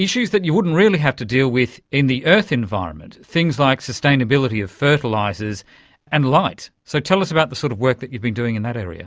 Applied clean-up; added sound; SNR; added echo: none; none; none; none.